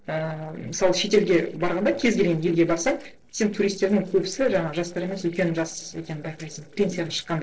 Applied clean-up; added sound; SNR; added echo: neural separator model SepFormer DNS4.